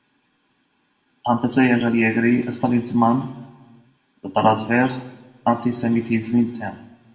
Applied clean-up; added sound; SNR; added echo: none; none; none; reverberation time 0.8 s.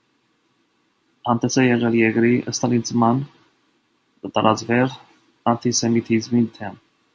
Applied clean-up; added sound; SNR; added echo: none; none; none; none.